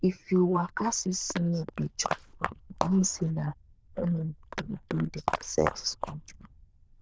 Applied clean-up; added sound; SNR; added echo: neural diffusion model UNIVERSE++.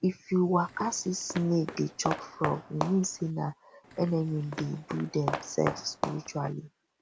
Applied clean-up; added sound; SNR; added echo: none; Walk, footsteps; 7 dB; none.